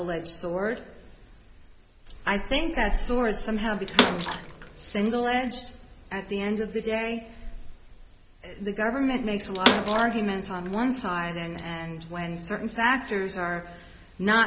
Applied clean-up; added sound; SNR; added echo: none; Bathtub (filling or washing) / Water / Splash, splatter; 2 dB; none.